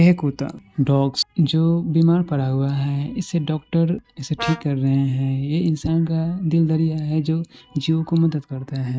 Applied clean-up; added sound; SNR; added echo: neural mask model RNNoise.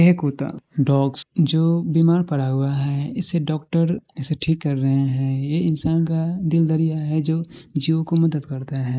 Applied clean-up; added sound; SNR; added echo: neural mask model Resemble Enhance denoiser.